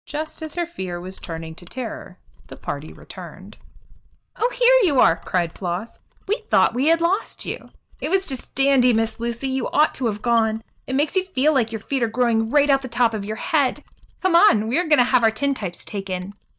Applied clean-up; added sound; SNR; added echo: neural mask model DeepFilterNet 3.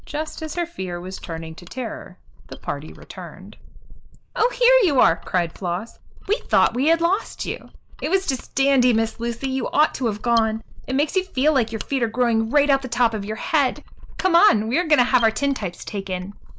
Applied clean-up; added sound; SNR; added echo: neural mask model Resemble Enhance denoiser.